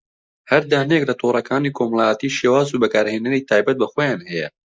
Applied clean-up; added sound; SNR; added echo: neural mask model Resemble Enhance denoiser.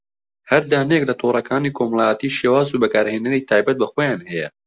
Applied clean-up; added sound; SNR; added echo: none; none; none; none.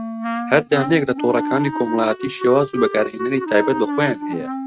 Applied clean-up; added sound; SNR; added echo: neural mask model RNNoise.